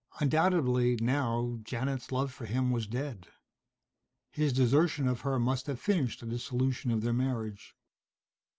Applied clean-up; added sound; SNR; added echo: none; none; none; none.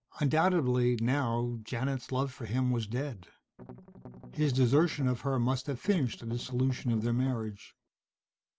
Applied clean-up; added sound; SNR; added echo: none; Strum; 17 dB; none.